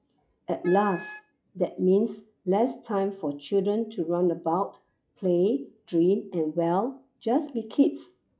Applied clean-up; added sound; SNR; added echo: classical method log-MMSE.